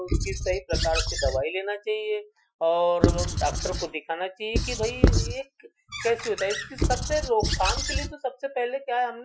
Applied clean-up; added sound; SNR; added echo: classical method Wiener filter.